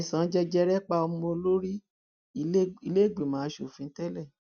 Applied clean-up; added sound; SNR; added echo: none; none; none; none.